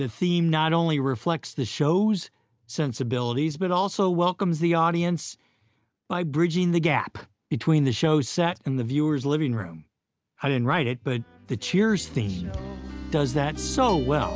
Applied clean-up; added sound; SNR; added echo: none; none; none; none.